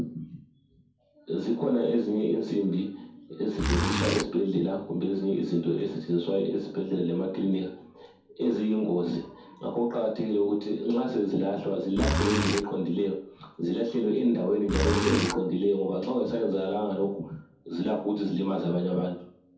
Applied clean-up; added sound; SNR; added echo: none; Zipper (clothing); -1 dB; reverberation time 0.6 s.